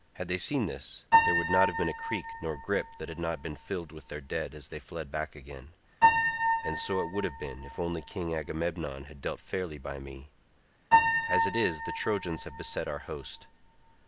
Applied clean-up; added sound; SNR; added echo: none; Piano; -2 dB; none.